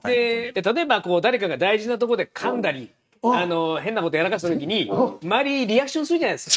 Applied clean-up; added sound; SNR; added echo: neural mask model RNNoise.